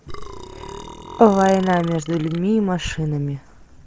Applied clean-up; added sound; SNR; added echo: none; Burping, eructation; 16 dB; none.